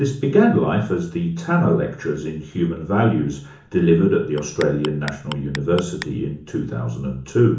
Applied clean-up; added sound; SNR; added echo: none; Clock; 16 dB; reverberation time 0.8 s.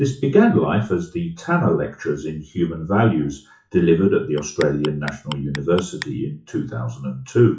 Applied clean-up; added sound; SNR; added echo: classical method WPE with log-MMSE.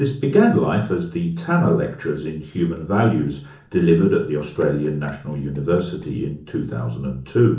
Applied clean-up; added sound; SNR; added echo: neural separator model SepFormer DNS4.